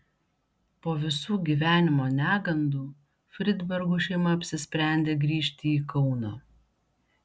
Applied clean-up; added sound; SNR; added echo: none; none; none; none.